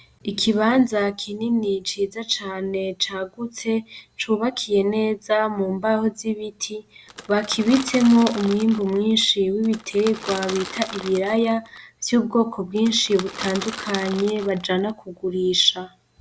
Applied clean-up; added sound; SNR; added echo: none; Crackle / Crushing; 13 dB; none.